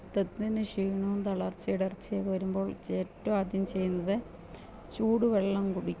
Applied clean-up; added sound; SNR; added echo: none; none; none; none.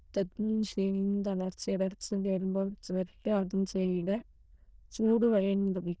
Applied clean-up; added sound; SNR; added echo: neural diffusion model UNIVERSE++.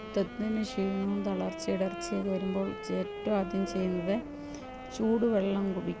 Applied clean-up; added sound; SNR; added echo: none; Wind instrument, woodwind instrument; 10 dB; none.